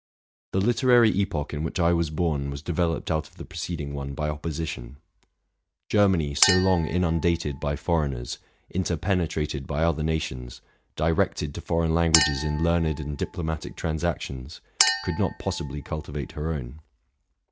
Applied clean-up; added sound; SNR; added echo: none; Chink, clink; 5 dB; none.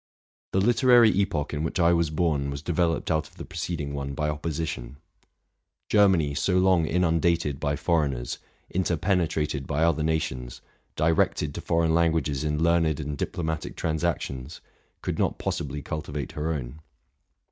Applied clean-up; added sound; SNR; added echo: none; none; none; none.